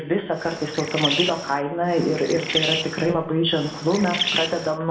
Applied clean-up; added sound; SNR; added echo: none; Bird; 5 dB; reverberation time 0.8 s.